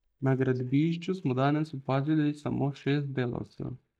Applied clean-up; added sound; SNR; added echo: neural mask model DeepFilterNet 3.